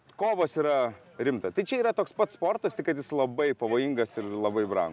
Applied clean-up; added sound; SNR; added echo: none; none; none; none.